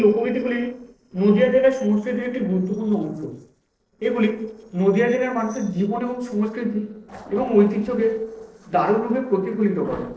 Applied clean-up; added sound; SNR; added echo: neural separator model SepFormer DNS4.